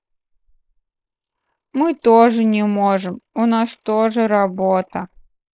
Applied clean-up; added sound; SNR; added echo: neural mask model Resemble Enhance denoiser.